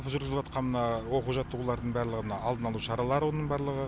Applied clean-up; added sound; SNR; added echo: none; none; none; none.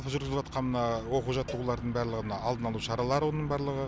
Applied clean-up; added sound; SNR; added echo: none; Cowbell; 19 dB; none.